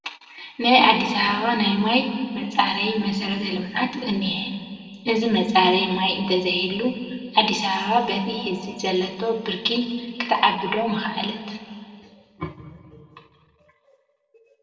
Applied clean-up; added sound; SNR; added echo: none; none; none; reverberation time 2.0 s.